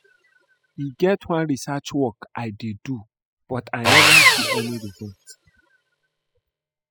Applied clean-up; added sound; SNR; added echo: classical method spectral subtraction.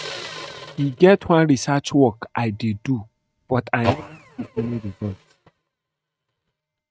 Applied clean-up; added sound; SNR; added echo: neural mask model RNNoise.